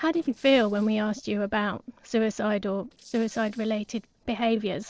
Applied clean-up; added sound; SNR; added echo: neural separator model SepFormer DNS4.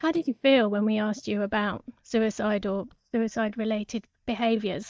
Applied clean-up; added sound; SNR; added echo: neural mask model DeepFilterNet 3.